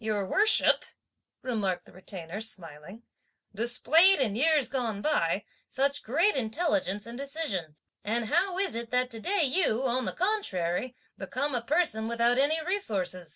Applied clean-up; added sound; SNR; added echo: none; none; none; none.